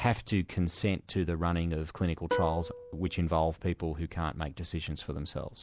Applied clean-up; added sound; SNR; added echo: none; Plucked string instrument; 7 dB; none.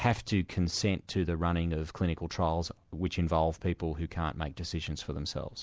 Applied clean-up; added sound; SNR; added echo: none; none; none; none.